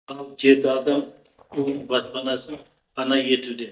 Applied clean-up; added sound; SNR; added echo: neural mask model DeepFilterNet 3.